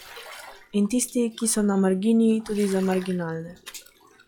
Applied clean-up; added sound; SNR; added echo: classical method log-MMSE.